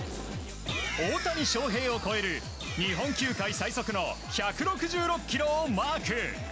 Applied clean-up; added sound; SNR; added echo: none; none; none; none.